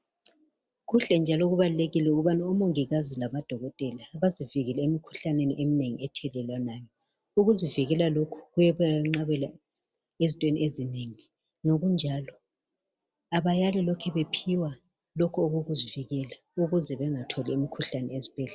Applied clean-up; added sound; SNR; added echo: none; none; none; none.